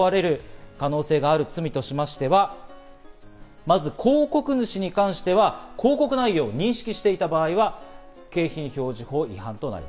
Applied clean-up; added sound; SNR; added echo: none; none; none; none.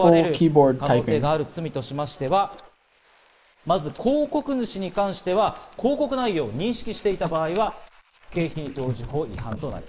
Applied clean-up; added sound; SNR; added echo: neural mask model Resemble Enhance denoiser.